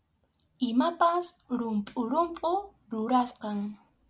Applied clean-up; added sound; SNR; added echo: none; none; none; none.